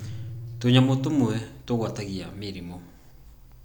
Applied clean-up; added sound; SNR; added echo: none; Guitar; 16 dB; none.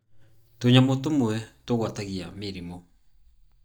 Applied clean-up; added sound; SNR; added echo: neural mask model DeepFilterNet 3.